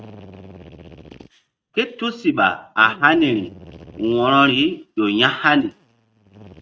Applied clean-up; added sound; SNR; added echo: neural mask model RNNoise.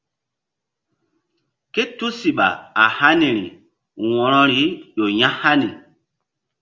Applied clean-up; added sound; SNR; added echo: none; none; none; none.